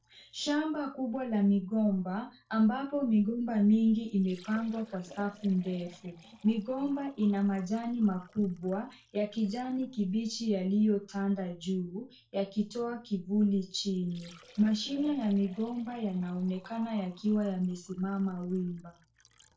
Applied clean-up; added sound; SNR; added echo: neural separator model SepFormer DNS4.